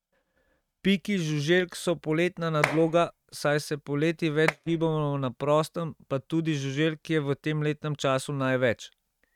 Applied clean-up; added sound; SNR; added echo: neural mask model RNNoise.